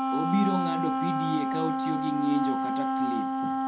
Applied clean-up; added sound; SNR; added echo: none; Wind instrument, woodwind instrument; -3 dB; reverberation time 0.2 s.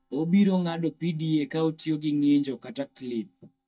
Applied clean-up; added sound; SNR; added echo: neural mask model DeepFilterNet 3.